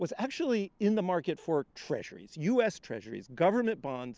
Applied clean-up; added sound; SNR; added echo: none; none; none; none.